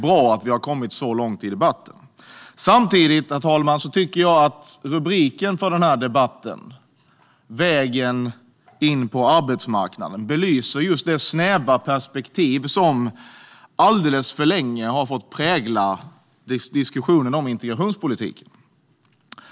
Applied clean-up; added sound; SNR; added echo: none; none; none; none.